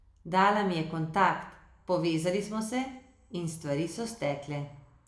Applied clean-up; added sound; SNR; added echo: none; none; none; reverberation time 0.6 s.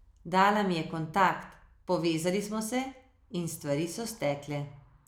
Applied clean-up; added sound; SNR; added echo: none; none; none; none.